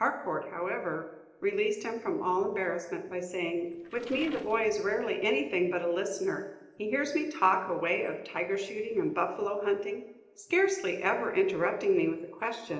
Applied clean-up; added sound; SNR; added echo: neural separator model SepFormer DNS4.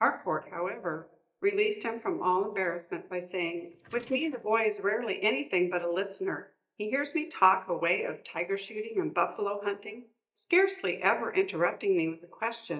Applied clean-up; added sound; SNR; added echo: neural mask model DeepFilterNet 3.